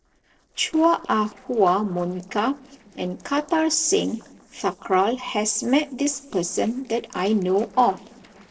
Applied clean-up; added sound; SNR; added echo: neural separator model SepFormer DNS4.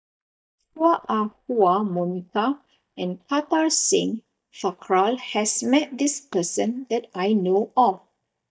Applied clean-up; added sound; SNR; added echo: neural mask model DeepFilterNet 3.